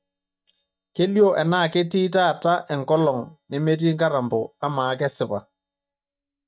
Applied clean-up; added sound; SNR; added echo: neural mask model DeepFilterNet 3.